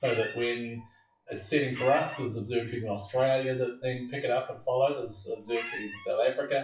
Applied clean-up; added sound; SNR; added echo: classical method WPE with log-MMSE.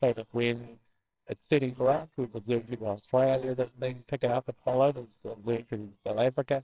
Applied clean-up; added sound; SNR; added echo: neural separator model SepFormer WHAMR!.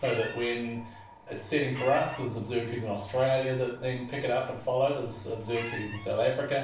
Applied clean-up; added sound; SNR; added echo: none; Squeak; 11 dB; reverberation time 0.3 s.